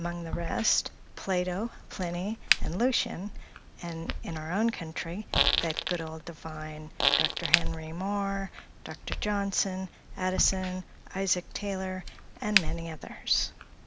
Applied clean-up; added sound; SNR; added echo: none; Crack + Fart; 1 dB; none.